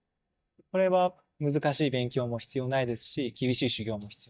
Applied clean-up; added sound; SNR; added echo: neural mask model DeepFilterNet 3.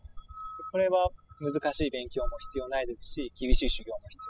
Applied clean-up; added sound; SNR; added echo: classical method spectral subtraction.